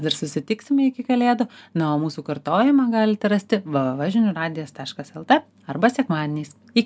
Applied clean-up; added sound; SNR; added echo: none; none; none; none.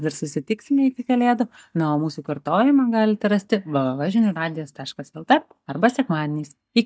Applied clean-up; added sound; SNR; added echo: neural mask model DeepFilterNet 3.